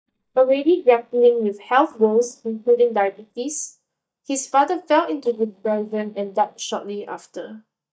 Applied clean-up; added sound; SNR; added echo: neural mask model DeepFilterNet 3.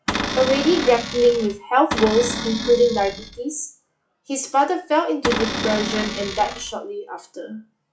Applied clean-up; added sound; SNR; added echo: classical method log-MMSE.